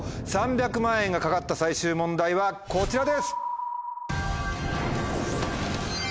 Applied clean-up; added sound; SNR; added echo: none; none; none; none.